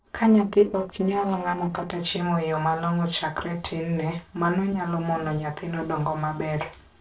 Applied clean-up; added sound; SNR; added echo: neural separator model SepFormer DNS4.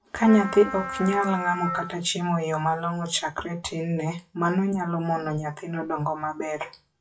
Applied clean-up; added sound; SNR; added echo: classical method WPE with log-MMSE.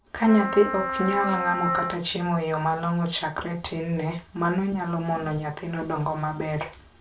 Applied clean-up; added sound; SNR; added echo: none; Wind instrument, woodwind instrument; 4 dB; reverberation time 0.3 s.